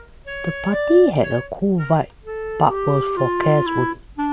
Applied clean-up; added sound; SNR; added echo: none; Wind instrument, woodwind instrument; 5 dB; none.